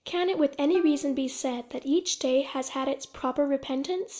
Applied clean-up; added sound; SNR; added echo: none; Plucked string instrument; 19 dB; reverberation time 0.5 s.